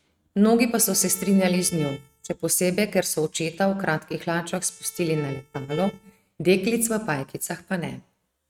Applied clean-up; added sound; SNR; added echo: neural mask model RNNoise.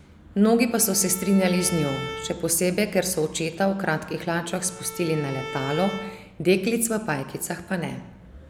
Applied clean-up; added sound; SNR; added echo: none; Bowed string instrument; 13 dB; none.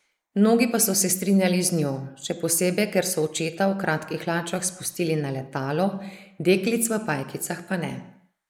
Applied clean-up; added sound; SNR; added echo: neural mask model Resemble Enhance denoiser.